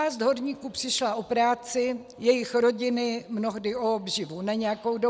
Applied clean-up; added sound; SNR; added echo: none; none; none; none.